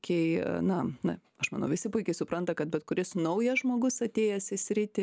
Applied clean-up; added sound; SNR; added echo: none; none; none; none.